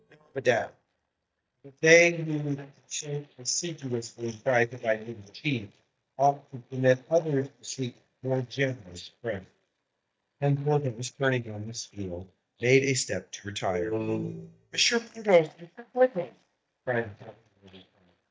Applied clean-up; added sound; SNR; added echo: neural mask model DeepFilterNet 3.